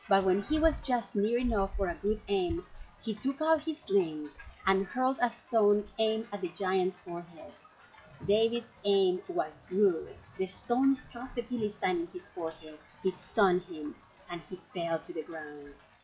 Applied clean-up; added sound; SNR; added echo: classical method log-MMSE.